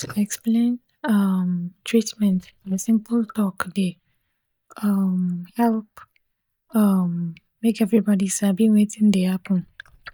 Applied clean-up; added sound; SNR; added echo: neural mask model DeepFilterNet 3.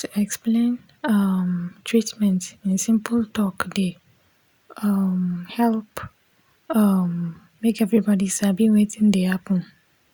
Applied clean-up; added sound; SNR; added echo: none; none; none; none.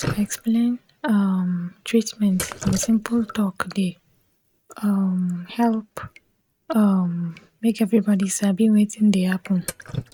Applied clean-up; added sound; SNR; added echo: neural mask model RNNoise.